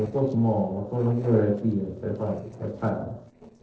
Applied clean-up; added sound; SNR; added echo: neural separator model SepFormer DNS4.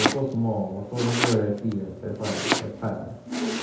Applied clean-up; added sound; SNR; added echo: none; Domestic sounds, home sounds; 3 dB; reverberation time 0.8 s.